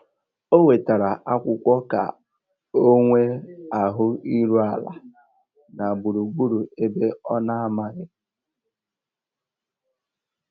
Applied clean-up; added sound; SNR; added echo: none; none; none; none.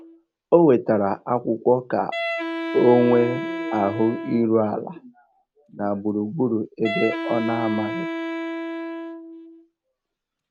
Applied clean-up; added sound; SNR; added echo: none; Wind instrument, woodwind instrument; 8 dB; none.